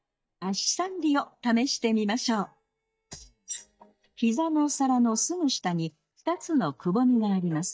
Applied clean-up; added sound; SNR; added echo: neural mask model DeepFilterNet 3.